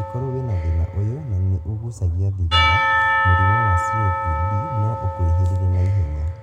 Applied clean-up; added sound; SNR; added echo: none; Church bell / Percussion; 3 dB; none.